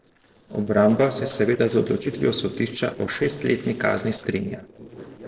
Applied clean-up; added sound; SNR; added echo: neural separator model SepFormer DNS4.